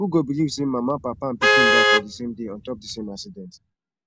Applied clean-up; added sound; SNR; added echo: none; Vehicle horn, car horn, honking; -4 dB; none.